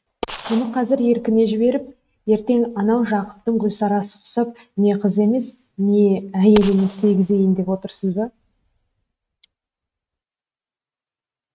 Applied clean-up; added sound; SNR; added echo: neural mask model RNNoise.